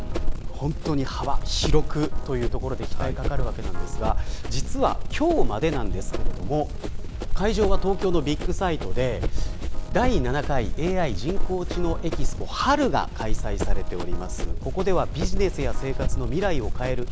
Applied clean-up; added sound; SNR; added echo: none; Run; -4 dB; none.